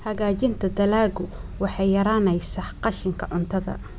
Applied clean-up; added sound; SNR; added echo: none; none; none; none.